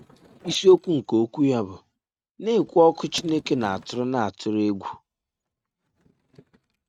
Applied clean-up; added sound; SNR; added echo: neural mask model RNNoise.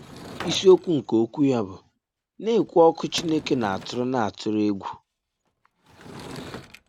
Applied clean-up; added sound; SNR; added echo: none; Sliding door / Wood; 19 dB; none.